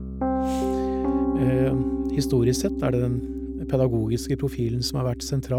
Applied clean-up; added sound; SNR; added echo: none; Piano; 1 dB; none.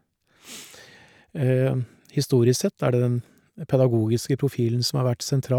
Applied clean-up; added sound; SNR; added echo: none; none; none; none.